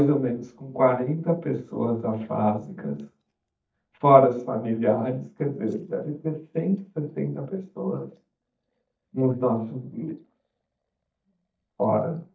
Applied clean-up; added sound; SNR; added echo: neural mask model DeepFilterNet 3.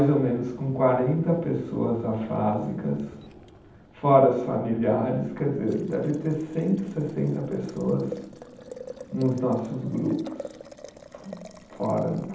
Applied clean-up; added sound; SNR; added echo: none; Boiling; 19 dB; reverberation time 0.8 s.